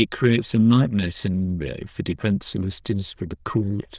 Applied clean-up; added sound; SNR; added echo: neural diffusion model UNIVERSE++.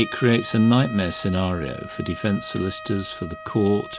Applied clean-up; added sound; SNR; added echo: none; Trumpet; 14 dB; none.